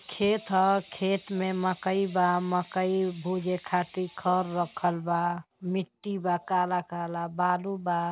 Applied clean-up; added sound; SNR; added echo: none; none; none; none.